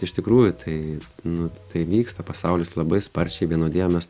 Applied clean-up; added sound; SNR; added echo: none; none; none; none.